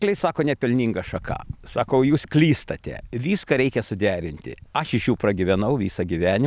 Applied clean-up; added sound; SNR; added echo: none; none; none; none.